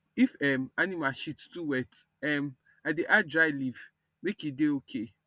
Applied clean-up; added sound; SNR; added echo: none; none; none; none.